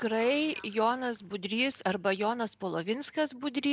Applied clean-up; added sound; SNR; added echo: none; none; none; none.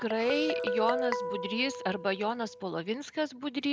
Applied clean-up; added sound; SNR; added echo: none; Guitar; 4 dB; none.